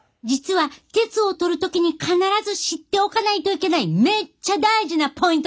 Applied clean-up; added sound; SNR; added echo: none; none; none; none.